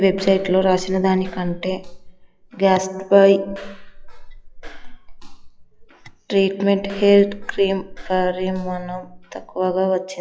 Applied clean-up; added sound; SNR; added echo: classical method log-MMSE.